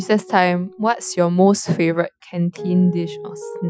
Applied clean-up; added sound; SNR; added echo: classical method Wiener filter.